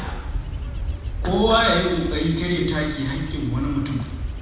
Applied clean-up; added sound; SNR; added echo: none; Wind / Bird / Insect; 6 dB; reverberation time 1.1 s.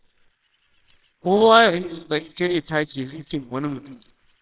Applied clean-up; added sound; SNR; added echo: neural separator model SepFormer WHAMR!.